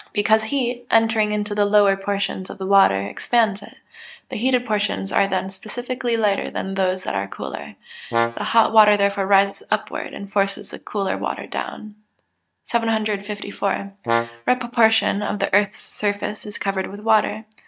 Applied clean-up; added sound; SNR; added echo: neural mask model RNNoise.